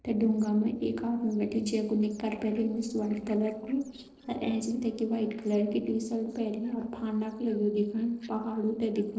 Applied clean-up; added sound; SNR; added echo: neural separator model SepFormer DNS4.